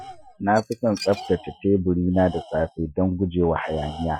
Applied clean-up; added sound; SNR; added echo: classical method Wiener filter.